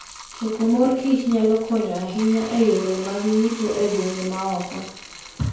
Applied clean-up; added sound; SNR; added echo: none; Bathtub (filling or washing); 16 dB; reverberation time 0.5 s.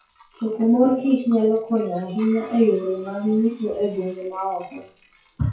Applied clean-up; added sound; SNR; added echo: classical method WPE with log-MMSE.